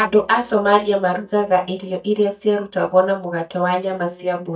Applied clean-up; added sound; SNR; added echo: neural mask model DeepFilterNet 3.